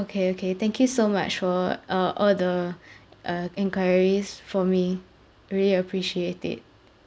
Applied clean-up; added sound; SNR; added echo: none; none; none; none.